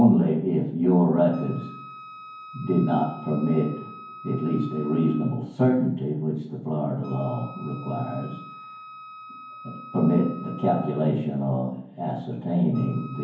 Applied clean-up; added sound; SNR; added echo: none; Wind instrument, woodwind instrument; 19 dB; reverberation time 0.9 s.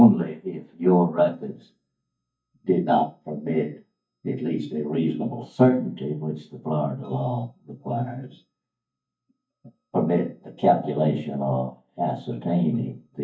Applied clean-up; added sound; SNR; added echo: neural mask model DeepFilterNet 3.